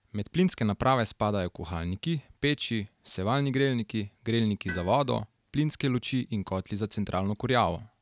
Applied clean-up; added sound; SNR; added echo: none; Tools; 20 dB; none.